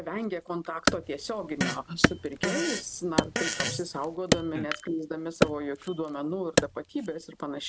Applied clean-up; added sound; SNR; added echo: none; Wood + Fart; -2 dB; none.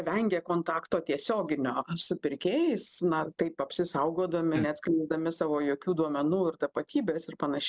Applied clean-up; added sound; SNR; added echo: none; none; none; none.